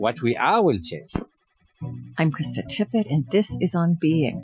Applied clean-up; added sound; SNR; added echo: classical method Wiener filter.